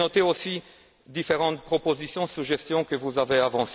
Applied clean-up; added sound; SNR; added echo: none; none; none; none.